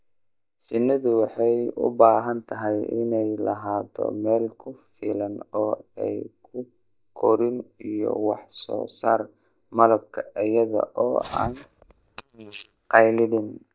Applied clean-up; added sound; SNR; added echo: neural mask model DeepFilterNet 3.